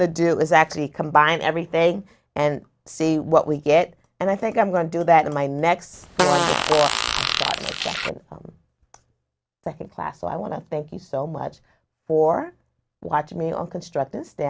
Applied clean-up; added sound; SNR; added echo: none; Fart; 1 dB; none.